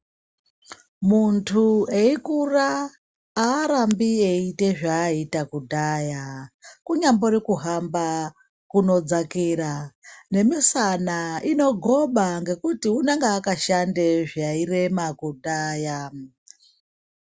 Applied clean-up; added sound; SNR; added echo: none; none; none; none.